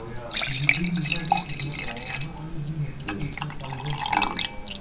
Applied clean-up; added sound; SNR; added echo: none; Fill (with liquid) / Trickle, dribble / Glass; -4 dB; reverberation time 0.6 s.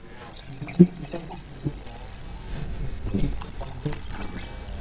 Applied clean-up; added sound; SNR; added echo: neural mask model DeepFilterNet 3.